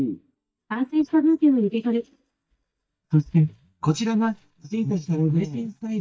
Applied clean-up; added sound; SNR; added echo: neural mask model DeepFilterNet 3.